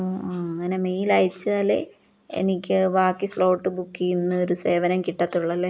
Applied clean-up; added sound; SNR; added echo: none; none; none; none.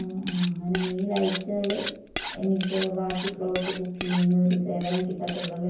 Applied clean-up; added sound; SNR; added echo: none; Cutlery, silverware; -2 dB; reverberation time 0.9 s.